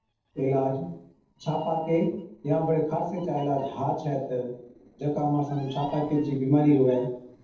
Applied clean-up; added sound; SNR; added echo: neural separator model SepFormer DNS4.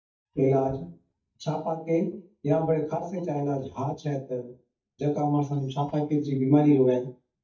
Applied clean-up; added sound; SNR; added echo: neural mask model DeepFilterNet 3.